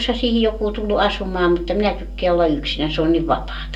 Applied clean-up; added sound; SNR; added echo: none; none; none; reverberation time 0.2 s.